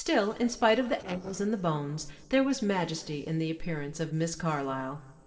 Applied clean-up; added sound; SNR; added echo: neural separator model SepFormer DNS4.